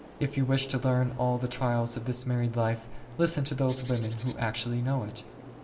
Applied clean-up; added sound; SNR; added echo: none; Bird; 19 dB; reverberation time 1.5 s.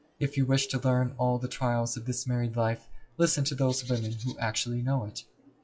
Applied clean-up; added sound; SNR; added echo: classical method WPE with log-MMSE.